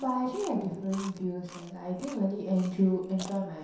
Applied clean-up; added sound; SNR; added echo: none; Chewing, mastication; 19 dB; reverberation time 0.7 s.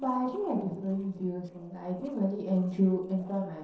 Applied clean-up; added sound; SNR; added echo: neural separator model SepFormer DNS4.